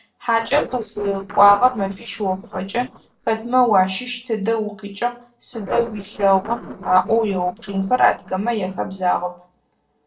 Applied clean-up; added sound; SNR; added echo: neural separator model SepFormer DNS4.